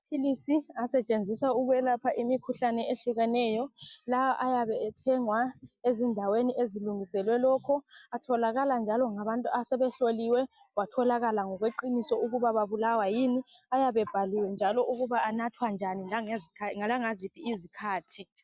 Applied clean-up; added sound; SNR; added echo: none; none; none; none.